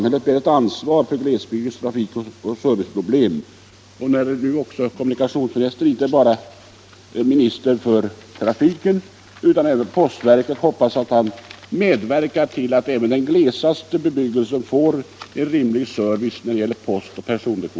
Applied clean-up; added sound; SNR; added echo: none; none; none; none.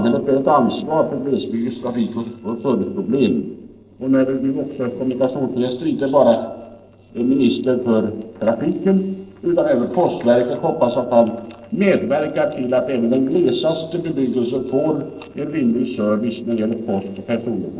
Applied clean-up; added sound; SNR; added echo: neural separator model SepFormer DNS4.